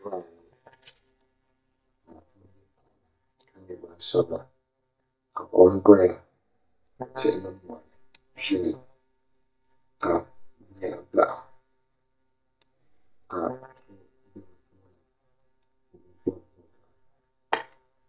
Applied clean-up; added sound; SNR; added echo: neural mask model DeepFilterNet 3.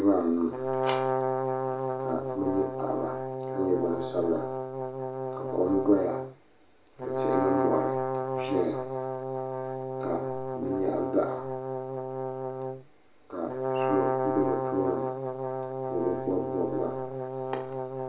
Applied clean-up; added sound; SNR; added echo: none; Brass instrument; 0 dB; reverberation time 0.4 s.